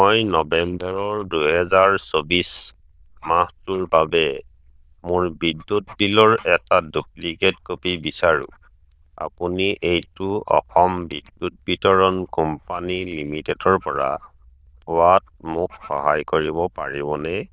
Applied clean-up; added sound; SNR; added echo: neural diffusion model UNIVERSE++.